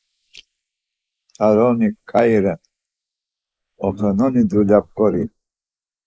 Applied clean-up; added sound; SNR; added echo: neural mask model Resemble Enhance denoiser.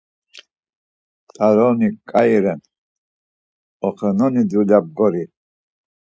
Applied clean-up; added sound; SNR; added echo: none; none; none; none.